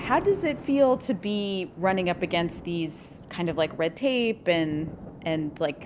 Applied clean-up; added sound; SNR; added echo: none; Thunder; 15 dB; none.